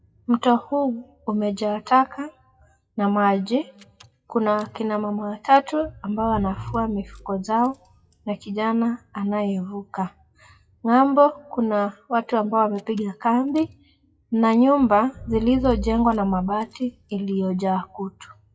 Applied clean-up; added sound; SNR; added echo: classical method WPE with log-MMSE.